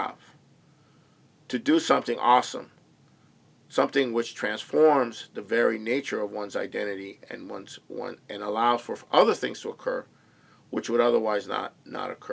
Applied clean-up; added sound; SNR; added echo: none; none; none; none.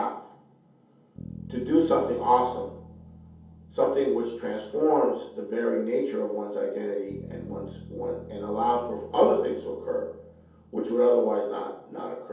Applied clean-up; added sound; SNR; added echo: none; Bass guitar; 19 dB; reverberation time 0.7 s.